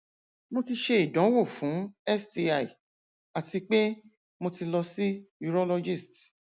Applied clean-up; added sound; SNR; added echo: none; none; none; none.